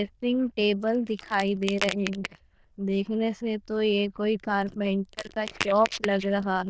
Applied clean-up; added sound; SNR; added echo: neural diffusion model UNIVERSE++.